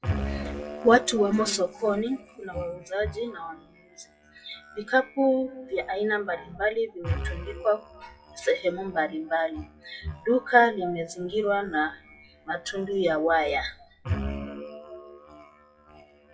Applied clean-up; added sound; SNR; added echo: classical method WPE with log-MMSE.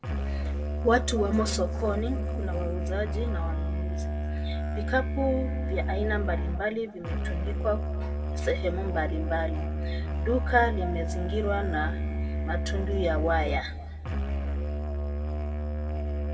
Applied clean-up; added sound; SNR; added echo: none; Musical instrument; -2 dB; reverberation time 1.8 s.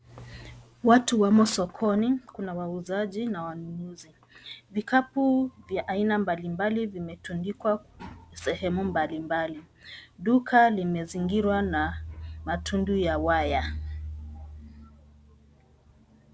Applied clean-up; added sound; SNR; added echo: none; none; none; none.